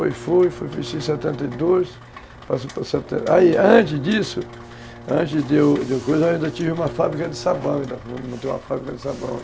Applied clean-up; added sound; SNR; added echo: none; Bowed string instrument + Rain; 16 dB; none.